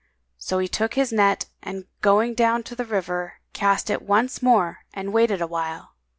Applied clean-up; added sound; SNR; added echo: none; none; none; none.